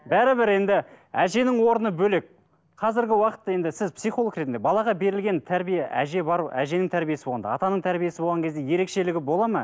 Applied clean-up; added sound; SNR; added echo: none; none; none; none.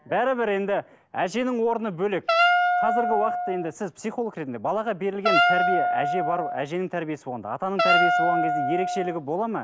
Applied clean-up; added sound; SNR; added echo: none; Wind instrument, woodwind instrument; -3 dB; none.